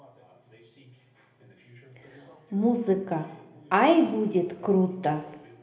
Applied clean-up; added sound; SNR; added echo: none; none; none; reverberation time 1.0 s.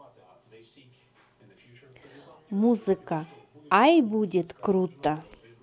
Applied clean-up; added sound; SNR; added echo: none; none; none; none.